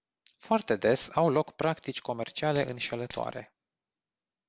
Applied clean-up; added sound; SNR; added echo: none; Coin (dropping); 11 dB; none.